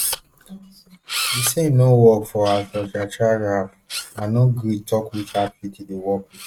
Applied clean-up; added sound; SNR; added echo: neural mask model RNNoise.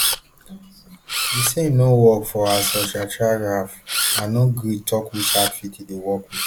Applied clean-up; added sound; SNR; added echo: none; Camera; 6 dB; none.